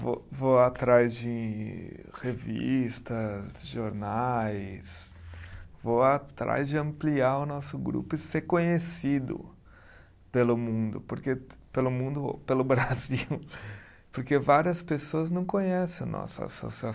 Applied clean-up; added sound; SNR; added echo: none; none; none; none.